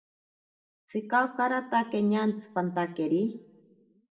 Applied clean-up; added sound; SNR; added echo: none; none; none; reverberation time 0.5 s.